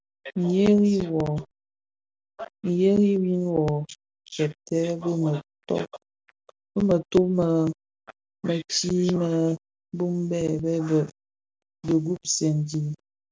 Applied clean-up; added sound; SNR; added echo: none; none; none; none.